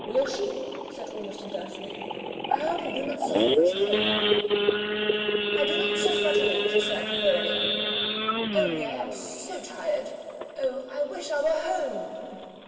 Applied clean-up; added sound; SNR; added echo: none; Idling / Sawing / Accelerating, revving, vroom; -4 dB; reverberation time 2.6 s.